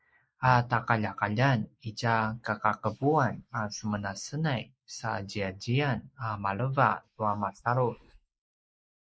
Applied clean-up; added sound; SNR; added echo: neural mask model Resemble Enhance denoiser.